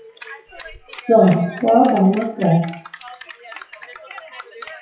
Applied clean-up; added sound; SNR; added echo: classical method WPE with log-MMSE.